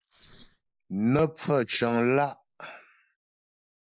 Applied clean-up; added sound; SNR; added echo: neural mask model Resemble Enhance denoiser.